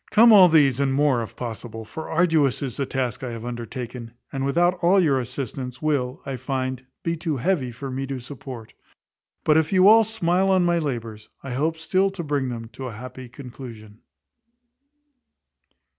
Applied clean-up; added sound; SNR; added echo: none; none; none; none.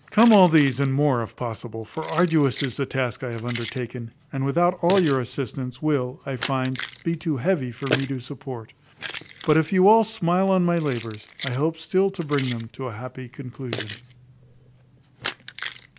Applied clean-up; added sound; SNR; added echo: none; Keys jangling; 14 dB; none.